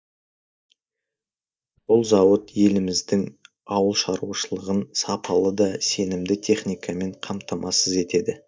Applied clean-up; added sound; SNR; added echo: neural mask model DeepFilterNet 3.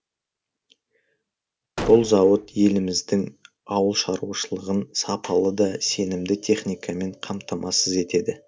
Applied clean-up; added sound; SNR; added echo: none; Gunshot, gunfire; 11 dB; none.